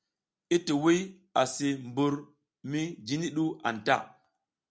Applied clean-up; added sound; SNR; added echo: none; none; none; none.